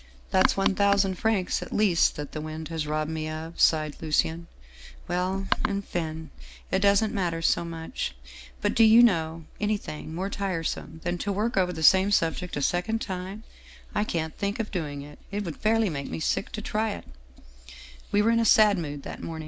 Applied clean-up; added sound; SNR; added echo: none; none; none; none.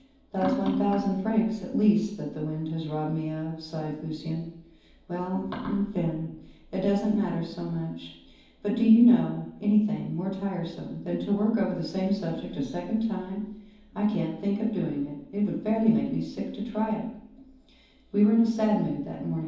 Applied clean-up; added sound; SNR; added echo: none; none; none; reverberation time 0.9 s.